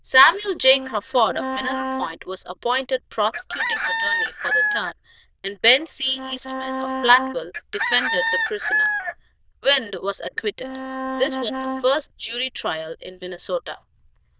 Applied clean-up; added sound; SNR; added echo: neural diffusion model UNIVERSE++.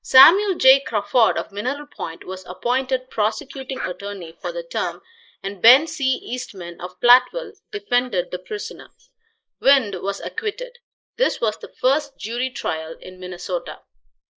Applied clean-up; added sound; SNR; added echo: neural mask model Resemble Enhance denoiser.